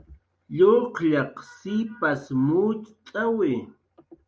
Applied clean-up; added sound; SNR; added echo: none; none; none; none.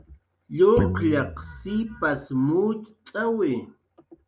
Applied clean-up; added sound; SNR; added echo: none; Guitar; 5 dB; none.